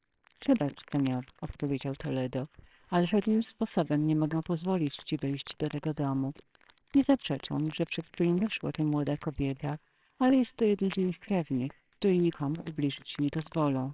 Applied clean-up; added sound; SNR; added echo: neural separator model SepFormer WHAMR!.